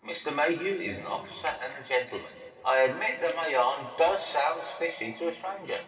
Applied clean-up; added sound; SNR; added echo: neural separator model SepFormer DNS4.